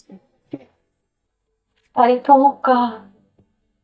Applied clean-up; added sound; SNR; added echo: neural mask model DeepFilterNet 3.